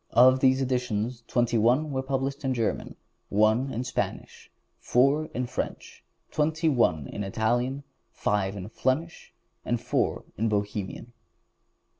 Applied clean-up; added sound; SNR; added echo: none; none; none; none.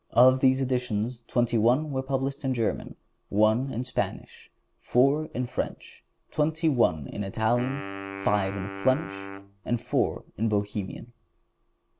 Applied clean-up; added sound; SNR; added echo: none; Wind instrument, woodwind instrument; 11 dB; none.